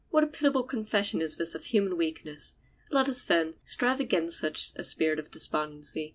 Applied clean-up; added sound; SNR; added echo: none; none; none; none.